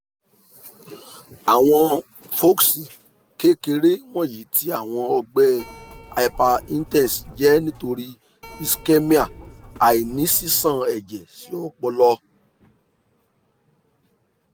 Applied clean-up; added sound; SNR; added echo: none; Keyboard (musical); 20 dB; none.